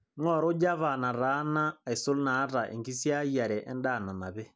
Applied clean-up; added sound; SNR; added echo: none; none; none; none.